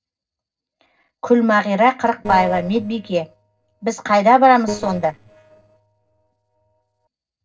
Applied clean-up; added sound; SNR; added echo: neural separator model SepFormer DNS4.